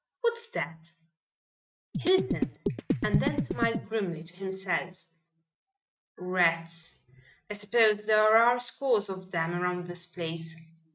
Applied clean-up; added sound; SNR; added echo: neural mask model RNNoise.